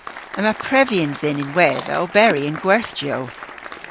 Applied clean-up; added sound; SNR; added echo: none; Applause + Chewing, mastication; 13 dB; none.